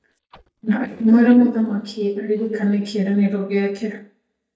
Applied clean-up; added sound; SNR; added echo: neural mask model DeepFilterNet 3.